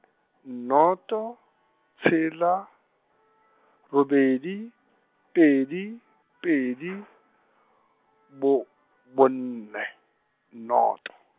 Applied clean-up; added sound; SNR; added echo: none; none; none; none.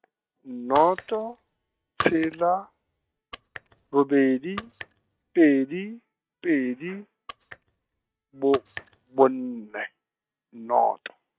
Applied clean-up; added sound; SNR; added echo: neural mask model RNNoise.